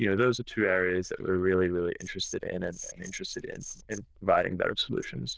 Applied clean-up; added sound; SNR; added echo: neural diffusion model UNIVERSE++.